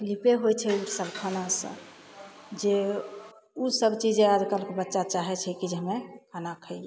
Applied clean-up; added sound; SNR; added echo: none; Car; 17 dB; none.